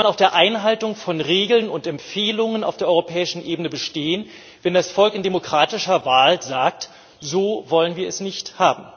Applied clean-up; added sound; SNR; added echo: none; none; none; none.